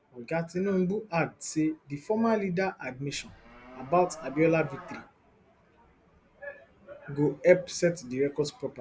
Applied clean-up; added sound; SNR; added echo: none; Livestock, farm animals, working animals; 17 dB; none.